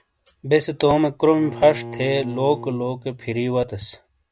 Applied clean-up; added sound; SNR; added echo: none; Bowed string instrument; 15 dB; none.